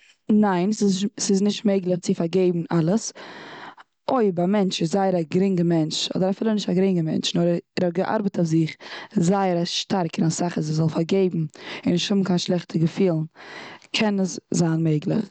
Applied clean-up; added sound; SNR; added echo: none; none; none; none.